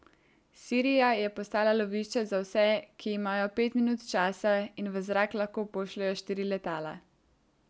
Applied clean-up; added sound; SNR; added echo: none; none; none; none.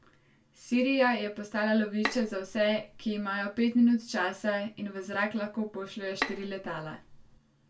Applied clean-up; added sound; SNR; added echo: none; Bowed string instrument; 9 dB; reverberation time 0.2 s.